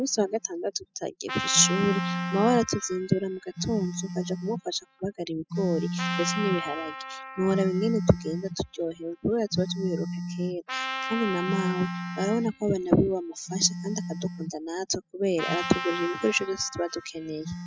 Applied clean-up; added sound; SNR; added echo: classical method spectral subtraction.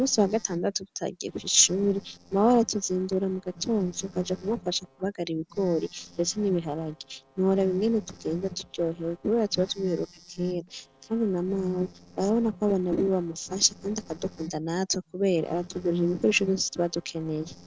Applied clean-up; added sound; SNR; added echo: neural separator model SepFormer DNS4.